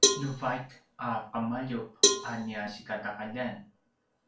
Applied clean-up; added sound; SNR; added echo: none; Cowbell; -4 dB; reverberation time 0.3 s.